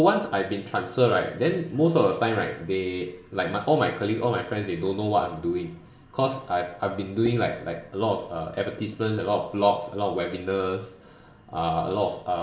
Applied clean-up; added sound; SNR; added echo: none; none; none; reverberation time 0.4 s.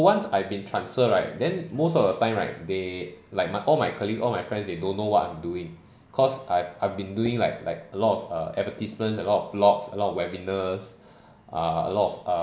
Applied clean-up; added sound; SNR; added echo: none; none; none; none.